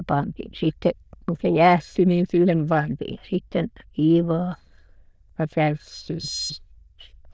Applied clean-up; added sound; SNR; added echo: neural diffusion model UNIVERSE++.